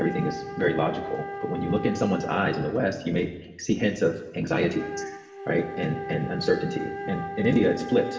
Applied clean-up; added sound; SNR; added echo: none; Wind instrument, woodwind instrument; 10 dB; reverberation time 1.0 s.